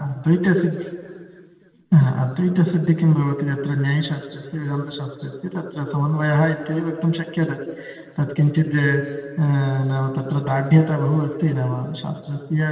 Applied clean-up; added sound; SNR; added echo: none; none; none; reverberation time 2.5 s.